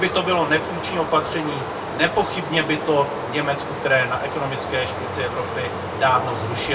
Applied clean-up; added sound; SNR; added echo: none; Stream; 5 dB; reverberation time 0.1 s.